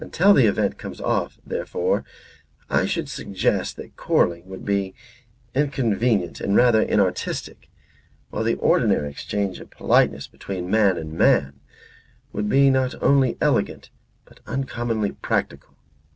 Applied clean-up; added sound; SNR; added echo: none; none; none; none.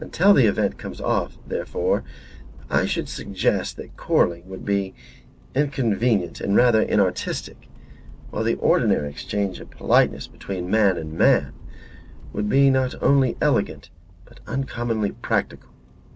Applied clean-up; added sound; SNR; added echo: none; Accelerating, revving, vroom; 17 dB; none.